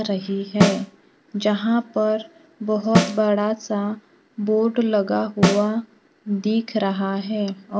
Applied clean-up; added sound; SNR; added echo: none; Snare drum; 4 dB; none.